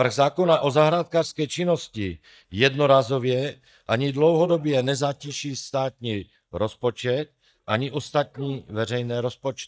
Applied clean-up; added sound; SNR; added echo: neural mask model DeepFilterNet 3.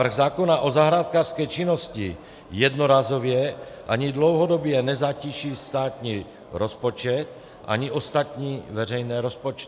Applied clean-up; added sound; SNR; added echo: none; none; none; none.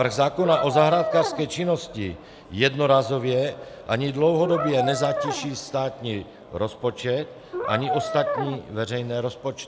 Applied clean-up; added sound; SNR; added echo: none; Brass instrument; 4 dB; none.